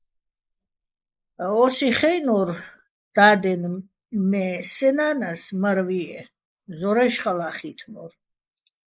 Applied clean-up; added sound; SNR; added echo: neural mask model Resemble Enhance denoiser.